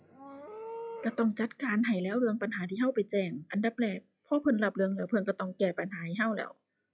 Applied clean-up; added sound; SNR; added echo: classical method log-MMSE.